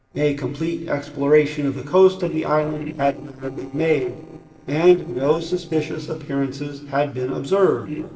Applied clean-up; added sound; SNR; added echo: neural separator model SepFormer DNS4.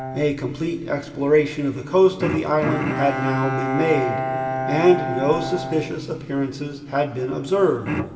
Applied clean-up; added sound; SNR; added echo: none; Bowed string instrument; 6 dB; reverberation time 2.3 s.